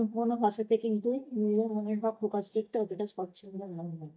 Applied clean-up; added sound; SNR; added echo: neural mask model DeepFilterNet 3.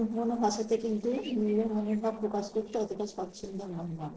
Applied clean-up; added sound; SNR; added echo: neural separator model SepFormer DNS4.